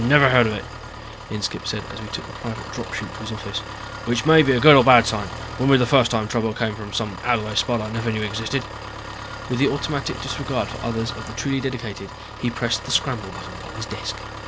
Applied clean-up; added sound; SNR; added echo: none; Engine; 11 dB; none.